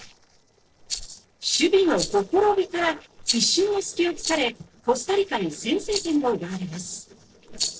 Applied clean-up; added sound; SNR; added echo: neural separator model SepFormer DNS4.